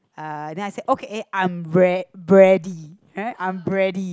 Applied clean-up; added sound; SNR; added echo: none; none; none; none.